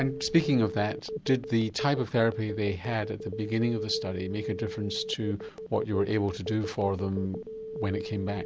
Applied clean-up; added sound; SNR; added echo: none; Telephone; 9 dB; none.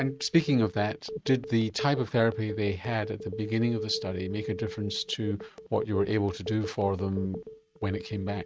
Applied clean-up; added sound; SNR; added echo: neural mask model RNNoise.